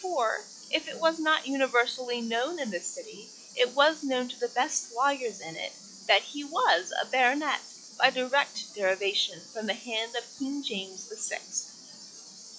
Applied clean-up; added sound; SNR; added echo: classical method log-MMSE.